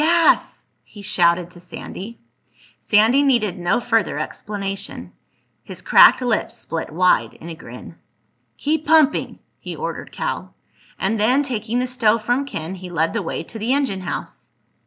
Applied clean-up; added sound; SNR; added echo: none; none; none; none.